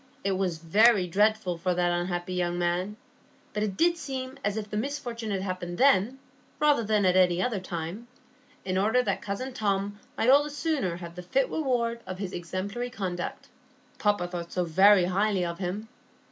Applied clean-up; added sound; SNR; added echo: none; none; none; none.